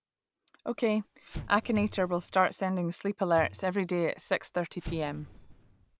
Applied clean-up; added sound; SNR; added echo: none; Explosion + Thump, thud; 15 dB; none.